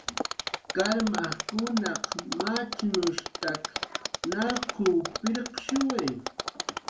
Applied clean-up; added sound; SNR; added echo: none; Mechanisms; 4 dB; reverberation time 0.2 s.